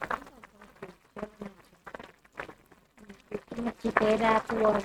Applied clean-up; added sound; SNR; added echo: neural mask model RNNoise.